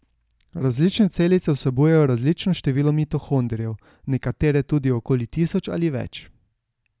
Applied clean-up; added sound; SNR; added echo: none; none; none; none.